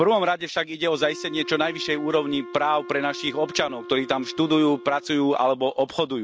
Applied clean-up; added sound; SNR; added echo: none; Wind instrument, woodwind instrument; 16 dB; none.